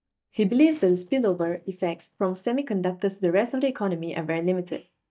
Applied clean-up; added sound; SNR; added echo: neural mask model DeepFilterNet 3.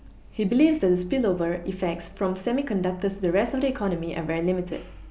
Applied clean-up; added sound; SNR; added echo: none; none; none; none.